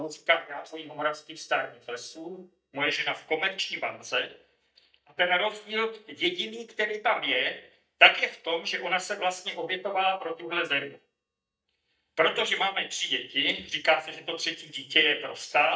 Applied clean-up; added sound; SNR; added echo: neural mask model DeepFilterNet 3.